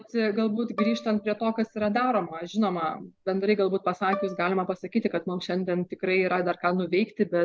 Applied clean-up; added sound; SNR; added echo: none; Bowed string instrument; 15 dB; none.